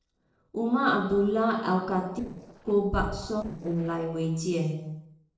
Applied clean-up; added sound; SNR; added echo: neural separator model SepFormer DNS4.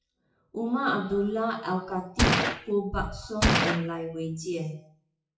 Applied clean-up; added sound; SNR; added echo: classical method WPE with log-MMSE.